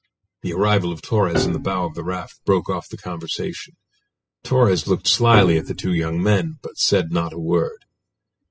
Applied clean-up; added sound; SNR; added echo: classical method spectral subtraction.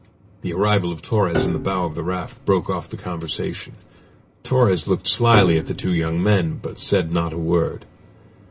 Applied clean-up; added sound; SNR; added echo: none; Piano; 10 dB; none.